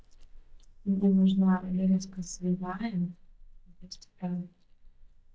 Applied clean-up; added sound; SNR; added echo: neural mask model DeepFilterNet 3.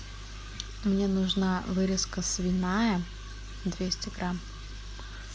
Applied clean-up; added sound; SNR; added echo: none; none; none; none.